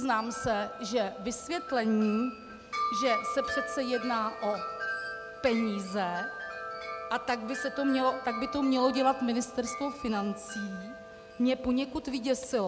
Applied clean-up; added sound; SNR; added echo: none; Wind chime; 8 dB; none.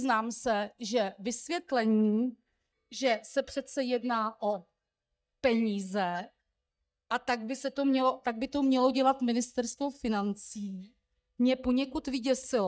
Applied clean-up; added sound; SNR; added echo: neural mask model DeepFilterNet 3.